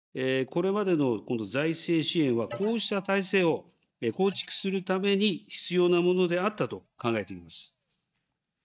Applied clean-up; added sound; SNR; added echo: neural mask model DeepFilterNet 3.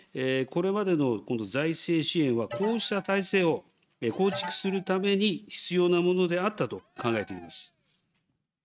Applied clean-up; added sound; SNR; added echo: neural mask model RNNoise.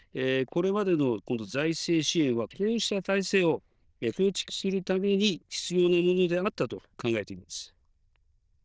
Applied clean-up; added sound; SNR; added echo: neural diffusion model UNIVERSE++.